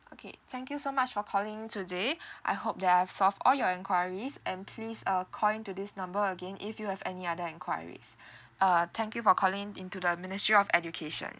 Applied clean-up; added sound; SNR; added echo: none; none; none; none.